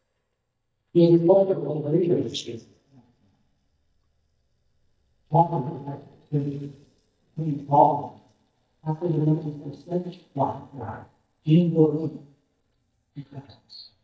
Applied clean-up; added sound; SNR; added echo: neural mask model DeepFilterNet 3.